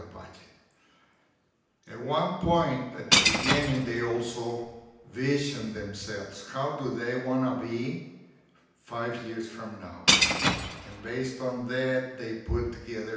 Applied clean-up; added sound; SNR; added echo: none; Shatter / Crushing; -3 dB; reverberation time 0.9 s.